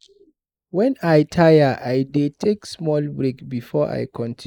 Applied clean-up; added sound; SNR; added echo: neural mask model Resemble Enhance denoiser.